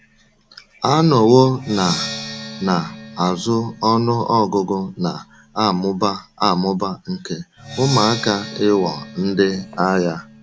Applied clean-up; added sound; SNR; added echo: none; Percussion; 15 dB; none.